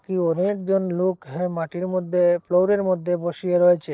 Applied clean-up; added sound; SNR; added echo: neural separator model SepFormer DNS4.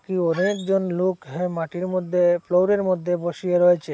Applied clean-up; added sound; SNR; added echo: none; Squeak; 14 dB; none.